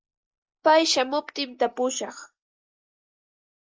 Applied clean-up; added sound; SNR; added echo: neural mask model Resemble Enhance denoiser.